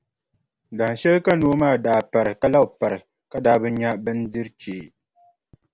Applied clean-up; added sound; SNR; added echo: none; none; none; none.